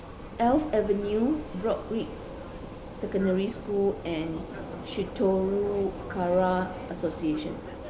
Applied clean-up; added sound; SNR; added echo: none; Vehicle; 10 dB; none.